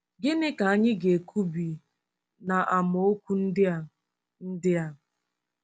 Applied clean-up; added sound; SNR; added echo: none; none; none; none.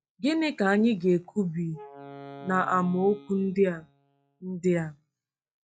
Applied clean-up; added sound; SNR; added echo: classical method log-MMSE.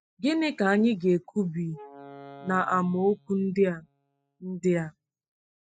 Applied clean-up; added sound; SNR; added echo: classical method spectral subtraction.